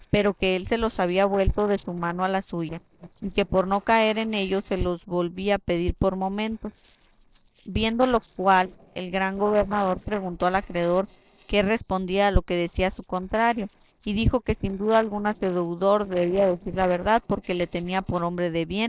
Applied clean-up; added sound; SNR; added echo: neural separator model SepFormer DNS4.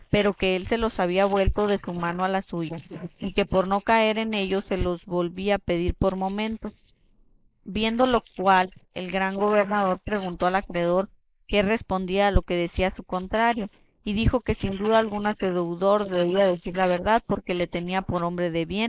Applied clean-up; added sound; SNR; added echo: neural mask model Resemble Enhance denoiser.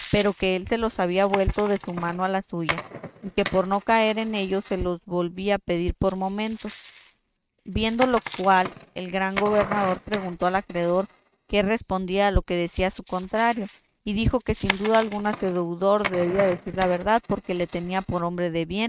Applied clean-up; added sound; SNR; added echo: neural mask model RNNoise.